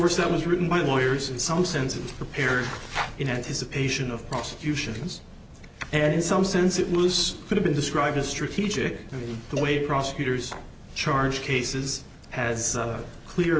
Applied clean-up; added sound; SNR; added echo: none; Cowbell; 15 dB; none.